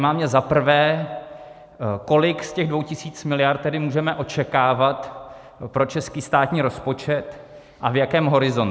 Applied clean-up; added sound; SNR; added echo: none; none; none; none.